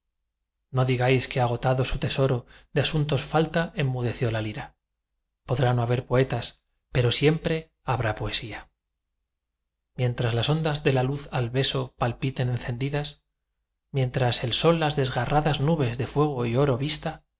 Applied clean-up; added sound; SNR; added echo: none; none; none; none.